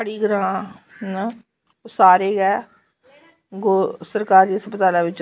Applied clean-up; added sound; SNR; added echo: none; none; none; none.